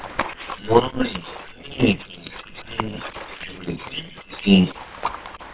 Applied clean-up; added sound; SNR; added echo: neural separator model SepFormer WHAM!.